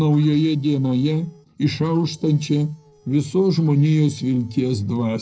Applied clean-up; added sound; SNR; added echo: neural separator model SepFormer DNS4.